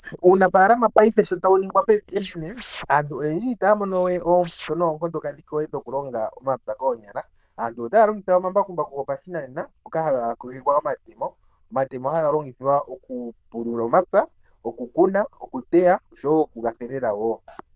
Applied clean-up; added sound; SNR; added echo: neural diffusion model UNIVERSE++.